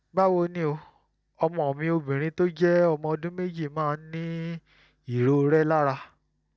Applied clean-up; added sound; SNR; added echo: none; none; none; none.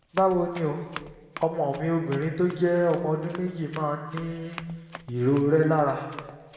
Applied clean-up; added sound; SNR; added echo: none; Run; 19 dB; reverberation time 1.6 s.